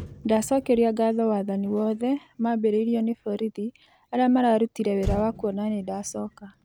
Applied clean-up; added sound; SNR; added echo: none; Motor vehicle (road); 15 dB; none.